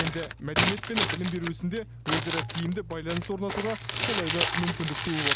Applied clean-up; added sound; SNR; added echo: none; Crumpling, crinkling; -3 dB; none.